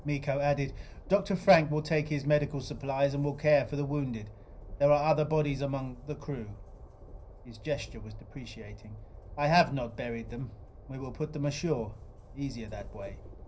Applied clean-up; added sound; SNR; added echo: none; Train; 16 dB; reverberation time 0.4 s.